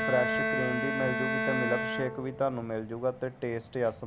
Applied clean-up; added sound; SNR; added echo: none; Bowed string instrument; 1 dB; none.